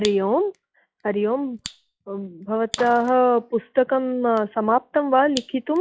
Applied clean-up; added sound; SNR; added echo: classical method log-MMSE.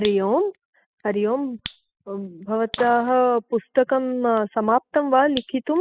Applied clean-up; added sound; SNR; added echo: classical method spectral subtraction.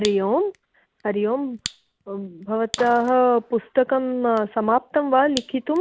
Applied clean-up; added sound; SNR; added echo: none; Car + Fire; 17 dB; none.